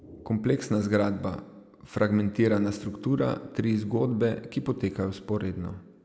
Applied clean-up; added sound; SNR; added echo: none; none; none; none.